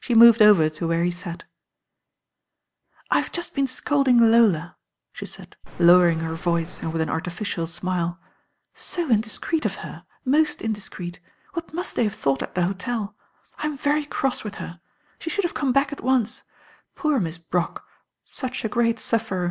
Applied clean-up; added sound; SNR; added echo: none; Cricket; 6 dB; none.